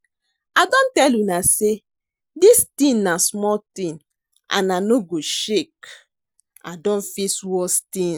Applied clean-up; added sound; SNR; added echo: none; none; none; none.